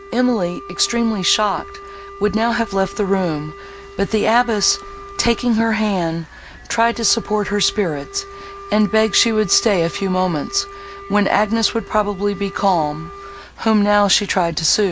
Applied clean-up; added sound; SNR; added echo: none; Wind instrument, woodwind instrument; 17 dB; none.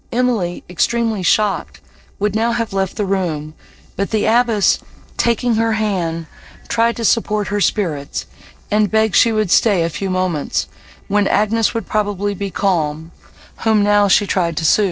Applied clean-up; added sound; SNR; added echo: neural separator model SepFormer DNS4.